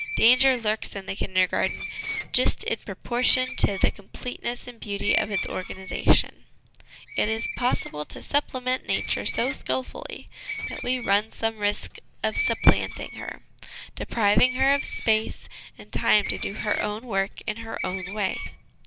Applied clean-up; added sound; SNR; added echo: none; Screech; 8 dB; none.